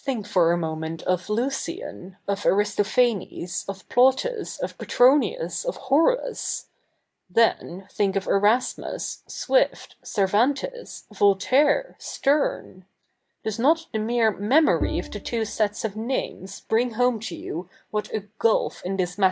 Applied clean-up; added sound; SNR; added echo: none; Bowed string instrument; 10 dB; none.